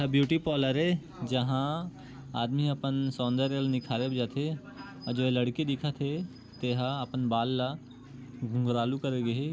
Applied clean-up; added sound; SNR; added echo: none; none; none; none.